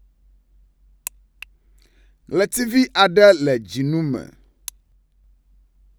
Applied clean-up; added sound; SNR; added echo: none; none; none; none.